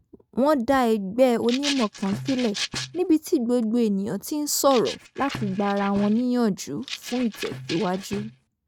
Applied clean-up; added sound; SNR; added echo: neural mask model RNNoise.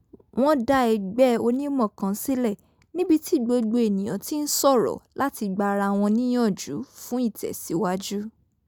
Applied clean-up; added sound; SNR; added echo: none; none; none; none.